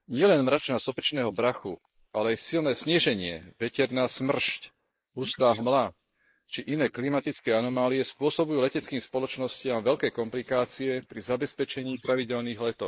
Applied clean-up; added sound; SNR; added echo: neural mask model Resemble Enhance denoiser.